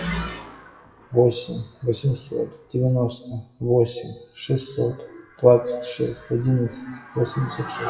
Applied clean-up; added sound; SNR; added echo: classical method WPE with log-MMSE.